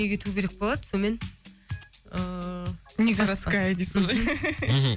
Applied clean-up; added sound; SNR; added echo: none; none; none; none.